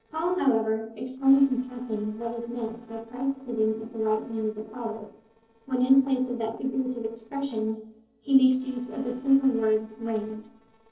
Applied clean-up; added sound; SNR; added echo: neural separator model SepFormer DNS4.